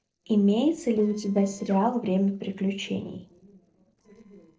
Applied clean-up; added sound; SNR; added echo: neural separator model SepFormer DNS4.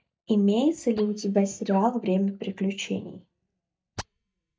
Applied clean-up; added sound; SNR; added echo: neural mask model DeepFilterNet 3.